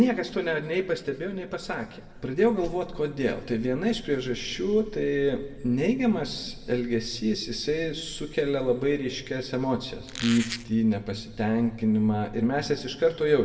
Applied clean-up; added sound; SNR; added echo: none; Squeak; 9 dB; reverberation time 1.1 s.